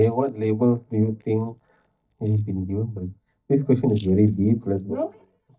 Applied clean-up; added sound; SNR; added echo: neural mask model DeepFilterNet 3.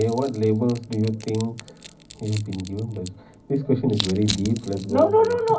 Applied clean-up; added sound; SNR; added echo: none; Crushing; 15 dB; reverberation time 0.4 s.